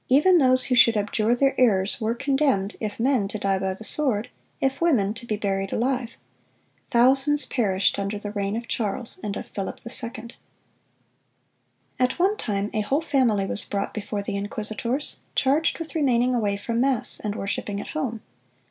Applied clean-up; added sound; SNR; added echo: none; none; none; none.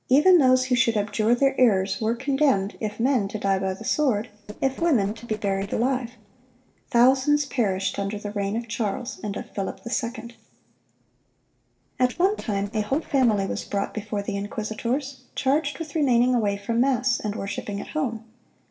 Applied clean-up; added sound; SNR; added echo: neural separator model SepFormer DNS4.